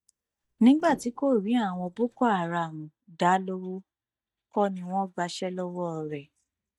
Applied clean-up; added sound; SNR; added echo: neural mask model DeepFilterNet 3.